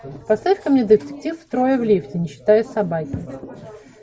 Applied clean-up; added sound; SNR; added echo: none; none; none; none.